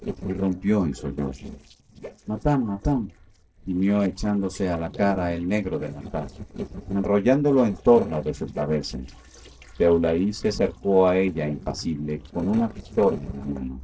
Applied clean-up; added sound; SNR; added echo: neural separator model SepFormer DNS4.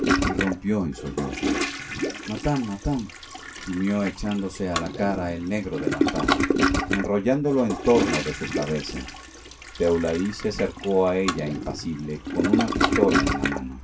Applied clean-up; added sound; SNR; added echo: none; Toilet flush; 1 dB; reverberation time 0.2 s.